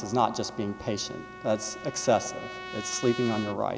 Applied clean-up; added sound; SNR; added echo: none; Trumpet; 12 dB; none.